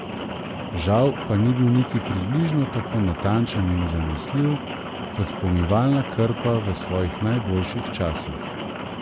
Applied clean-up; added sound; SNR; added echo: none; Rain; 8 dB; none.